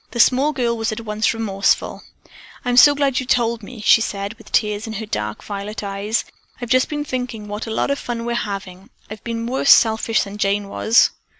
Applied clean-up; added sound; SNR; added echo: none; none; none; none.